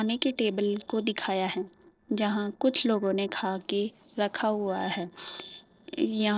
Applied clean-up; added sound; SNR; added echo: neural separator model SepFormer DNS4.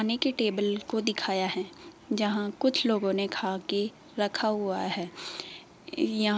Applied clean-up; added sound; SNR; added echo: none; none; none; none.